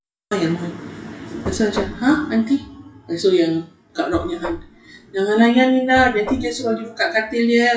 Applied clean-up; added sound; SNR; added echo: classical method WPE with log-MMSE.